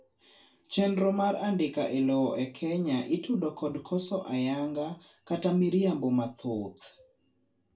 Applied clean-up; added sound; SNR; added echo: none; none; none; reverberation time 0.2 s.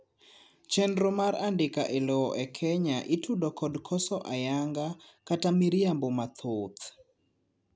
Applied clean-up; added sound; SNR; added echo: none; none; none; none.